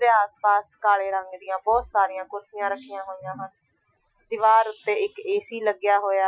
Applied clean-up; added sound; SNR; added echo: classical method Wiener filter.